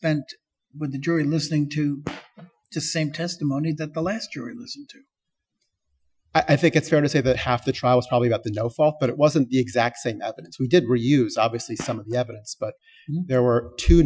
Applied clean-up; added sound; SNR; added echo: classical method Wiener filter.